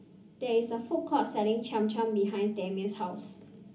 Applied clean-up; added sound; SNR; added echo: none; none; none; reverberation time 0.4 s.